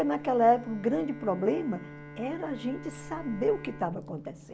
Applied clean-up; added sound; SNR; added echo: none; Bowed string instrument; 16 dB; none.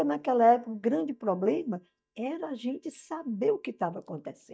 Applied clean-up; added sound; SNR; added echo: neural mask model DeepFilterNet 3.